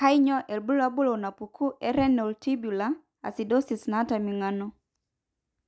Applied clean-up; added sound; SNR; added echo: none; none; none; none.